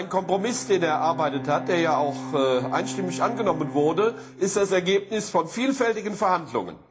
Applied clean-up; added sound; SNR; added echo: none; Bowed string instrument; 12 dB; reverberation time 0.4 s.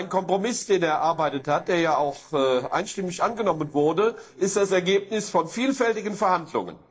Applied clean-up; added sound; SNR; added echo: neural separator model SepFormer DNS4.